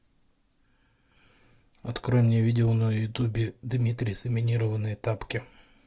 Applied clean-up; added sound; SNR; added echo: none; none; none; none.